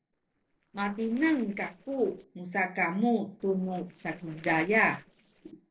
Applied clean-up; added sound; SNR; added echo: neural separator model SepFormer DNS4.